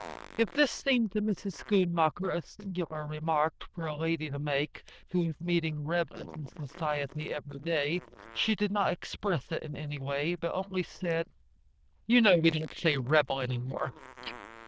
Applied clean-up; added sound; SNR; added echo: neural diffusion model UNIVERSE++.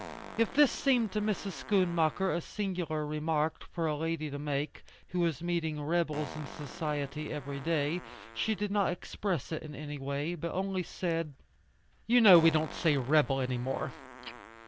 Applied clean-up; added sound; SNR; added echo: none; Fart; 18 dB; none.